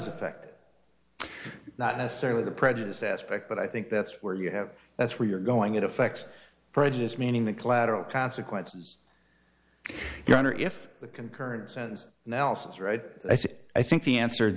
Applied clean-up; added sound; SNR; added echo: none; none; none; none.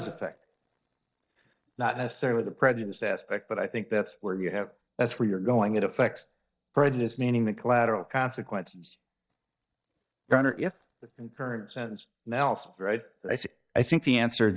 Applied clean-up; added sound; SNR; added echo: neural mask model DeepFilterNet 3.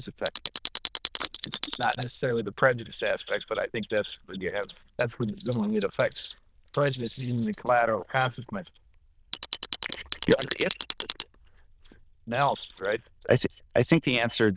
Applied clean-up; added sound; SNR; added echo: neural diffusion model UNIVERSE++.